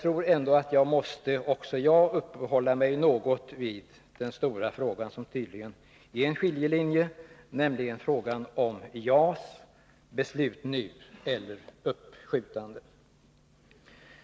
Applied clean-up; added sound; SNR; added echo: none; none; none; none.